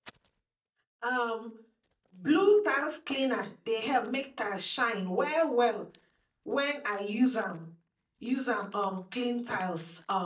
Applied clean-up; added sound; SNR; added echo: neural mask model DeepFilterNet 3.